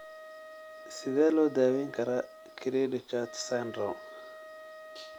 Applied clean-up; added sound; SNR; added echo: none; Wind instrument, woodwind instrument; 16 dB; none.